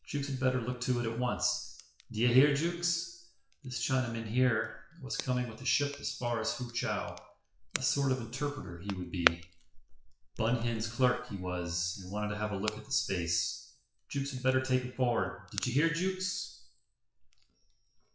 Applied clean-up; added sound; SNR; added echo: classical method WPE with log-MMSE.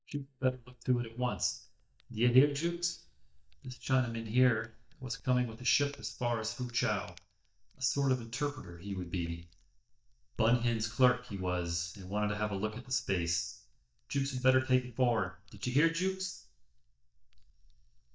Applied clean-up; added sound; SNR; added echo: neural mask model DeepFilterNet 3.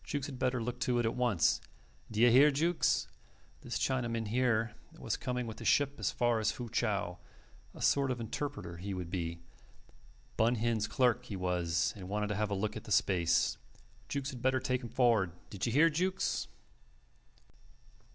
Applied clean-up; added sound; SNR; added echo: none; none; none; none.